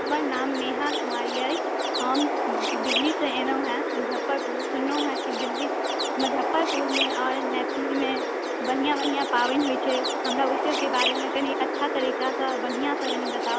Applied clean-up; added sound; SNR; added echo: none; Chirp, tweet; -2 dB; none.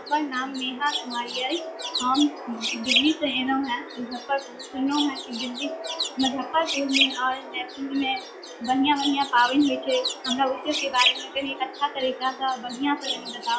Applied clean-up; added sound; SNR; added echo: classical method log-MMSE.